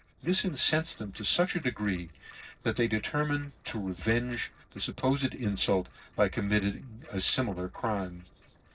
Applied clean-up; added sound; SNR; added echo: neural separator model SepFormer DNS4.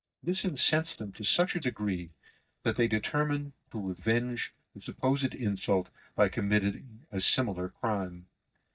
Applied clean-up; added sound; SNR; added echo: neural mask model DeepFilterNet 3.